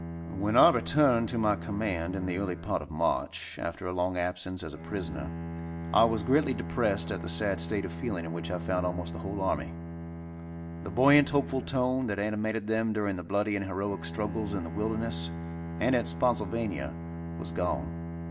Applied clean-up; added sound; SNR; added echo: none; Bowed string instrument; 9 dB; reverberation time 0.5 s.